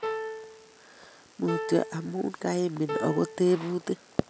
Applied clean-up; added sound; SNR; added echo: none; Piano; 8 dB; none.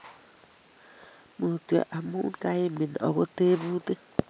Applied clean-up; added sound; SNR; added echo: none; none; none; none.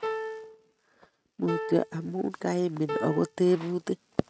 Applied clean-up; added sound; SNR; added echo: neural mask model RNNoise.